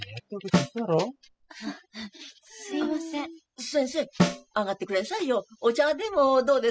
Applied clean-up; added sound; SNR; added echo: classical method spectral subtraction.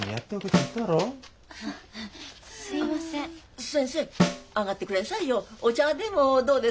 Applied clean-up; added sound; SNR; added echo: none; Snare drum; 5 dB; none.